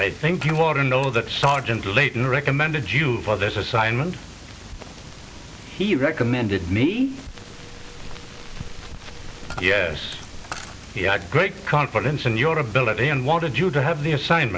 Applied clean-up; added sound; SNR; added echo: none; Coin (dropping) + Rain; 19 dB; none.